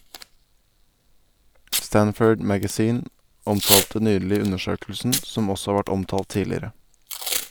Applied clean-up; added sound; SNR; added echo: none; Packing tape, duct tape / Tearing; 6 dB; none.